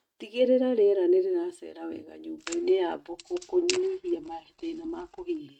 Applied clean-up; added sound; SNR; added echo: neural mask model RNNoise.